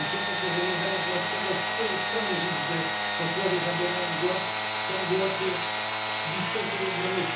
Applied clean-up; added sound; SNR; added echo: none; Sawing / Engine; -4 dB; reverberation time 0.7 s.